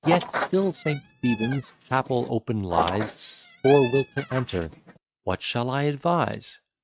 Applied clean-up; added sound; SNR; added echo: neural mask model RNNoise.